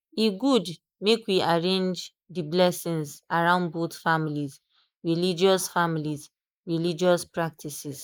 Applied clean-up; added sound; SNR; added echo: neural mask model Resemble Enhance denoiser.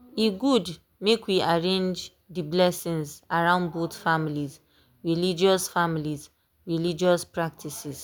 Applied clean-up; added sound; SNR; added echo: none; none; none; none.